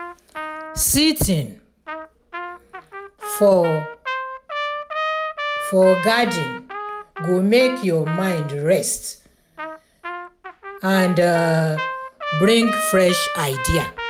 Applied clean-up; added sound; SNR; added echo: none; Trumpet; 8 dB; none.